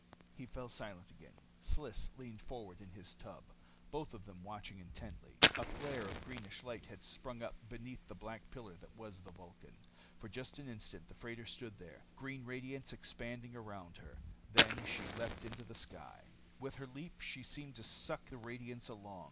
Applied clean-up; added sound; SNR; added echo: none; Fire; -5 dB; none.